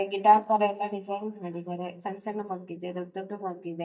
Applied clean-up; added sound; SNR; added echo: neural mask model DeepFilterNet 3.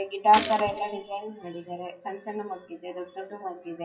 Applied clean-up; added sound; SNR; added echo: classical method WPE with log-MMSE.